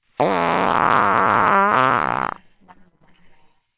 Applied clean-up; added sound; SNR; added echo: neural separator model SepFormer WHAMR!.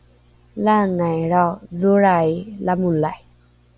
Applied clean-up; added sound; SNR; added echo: none; none; none; none.